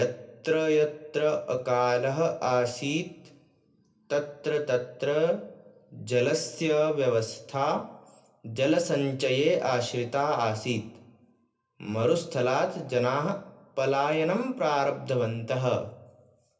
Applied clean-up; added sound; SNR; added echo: none; none; none; reverberation time 0.3 s.